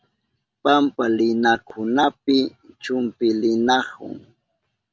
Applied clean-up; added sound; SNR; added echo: none; none; none; none.